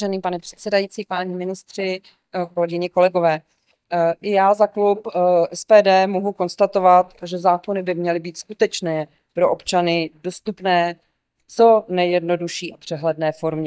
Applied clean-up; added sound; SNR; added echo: neural mask model DeepFilterNet 3.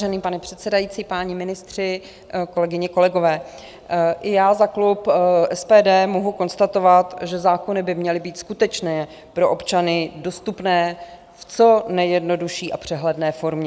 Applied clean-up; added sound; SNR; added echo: none; none; none; none.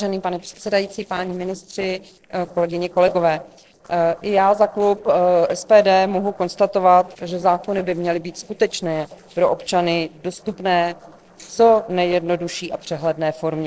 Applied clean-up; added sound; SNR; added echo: neural separator model SepFormer DNS4.